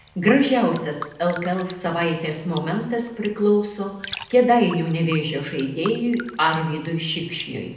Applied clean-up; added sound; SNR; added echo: none; Raindrop; 17 dB; reverberation time 0.7 s.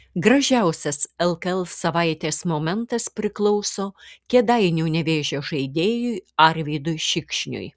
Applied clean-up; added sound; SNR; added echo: none; none; none; none.